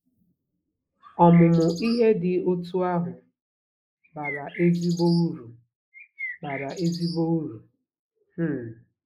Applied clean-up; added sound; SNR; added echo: neural mask model Resemble Enhance denoiser.